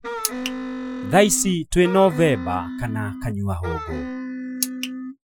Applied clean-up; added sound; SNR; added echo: classical method Wiener filter.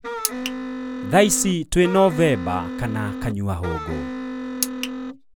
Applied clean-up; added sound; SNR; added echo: none; Wind instrument, woodwind instrument; 8 dB; none.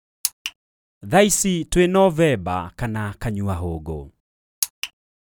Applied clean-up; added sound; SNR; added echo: none; none; none; none.